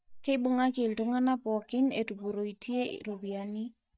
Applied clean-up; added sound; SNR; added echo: neural mask model DeepFilterNet 3.